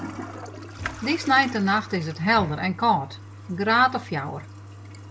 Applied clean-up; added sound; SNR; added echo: none; Toilet flush; 14 dB; none.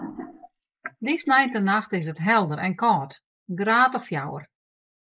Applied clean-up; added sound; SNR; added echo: neural mask model Resemble Enhance denoiser.